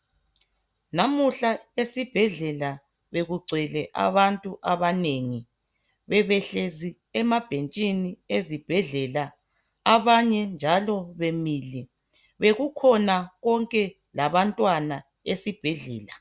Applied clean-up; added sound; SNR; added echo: none; none; none; none.